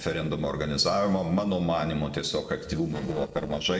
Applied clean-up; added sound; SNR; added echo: neural separator model SepFormer DNS4.